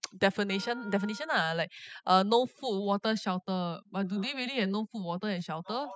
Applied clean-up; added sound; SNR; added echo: classical method spectral subtraction.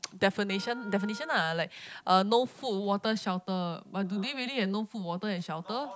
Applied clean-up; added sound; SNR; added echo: none; Wind instrument, woodwind instrument; 18 dB; none.